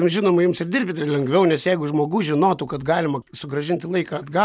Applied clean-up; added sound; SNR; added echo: none; none; none; none.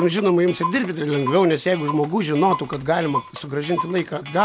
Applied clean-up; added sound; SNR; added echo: none; Clock; 10 dB; none.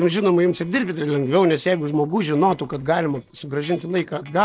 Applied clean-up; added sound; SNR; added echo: neural separator model SepFormer DNS4.